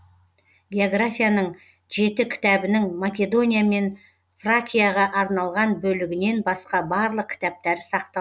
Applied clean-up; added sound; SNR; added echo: none; none; none; none.